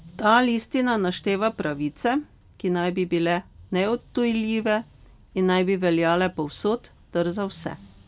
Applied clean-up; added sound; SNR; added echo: none; none; none; none.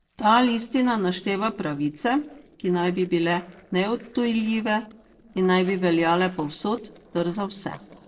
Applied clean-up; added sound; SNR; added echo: neural separator model SepFormer DNS4.